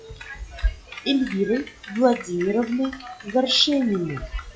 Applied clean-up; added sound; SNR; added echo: classical method log-MMSE.